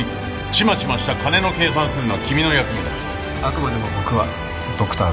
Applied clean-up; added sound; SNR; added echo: none; none; none; none.